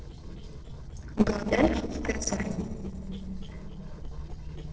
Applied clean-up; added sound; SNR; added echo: neural separator model SepFormer DNS4.